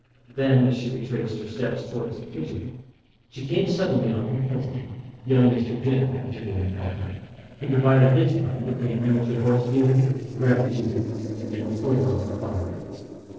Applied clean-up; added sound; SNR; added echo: neural separator model SepFormer DNS4.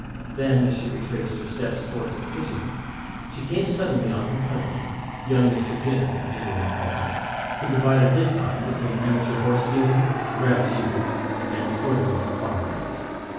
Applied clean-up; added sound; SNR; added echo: none; Aircraft; 6 dB; reverberation time 1.3 s.